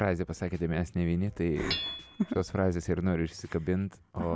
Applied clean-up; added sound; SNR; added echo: none; Hammer / Chink, clink; 15 dB; none.